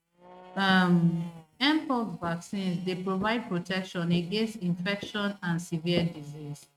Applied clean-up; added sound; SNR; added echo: neural mask model RNNoise.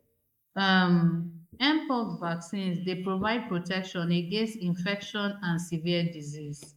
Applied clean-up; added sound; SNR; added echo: neural mask model Resemble Enhance denoiser.